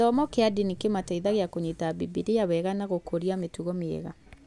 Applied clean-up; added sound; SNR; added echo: none; none; none; none.